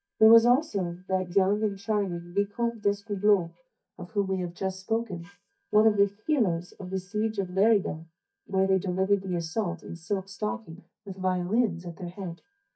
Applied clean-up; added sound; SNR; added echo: neural mask model DeepFilterNet 3.